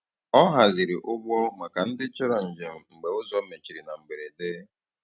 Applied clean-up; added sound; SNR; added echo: none; none; none; none.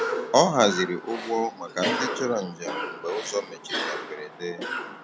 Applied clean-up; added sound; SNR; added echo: none; Cough; 5 dB; none.